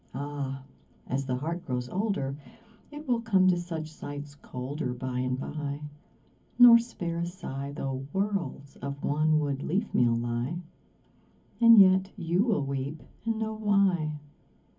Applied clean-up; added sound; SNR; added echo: none; none; none; reverberation time 0.3 s.